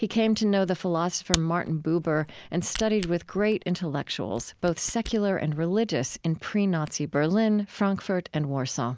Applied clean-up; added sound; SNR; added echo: none; Camera; 16 dB; none.